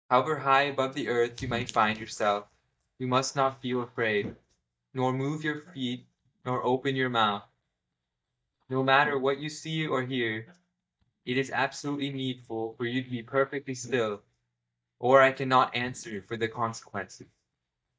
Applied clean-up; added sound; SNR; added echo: neural mask model DeepFilterNet 3.